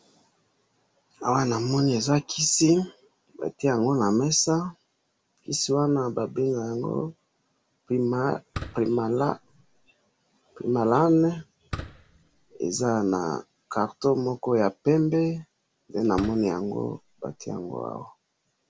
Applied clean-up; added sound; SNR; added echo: none; Fireworks; 14 dB; none.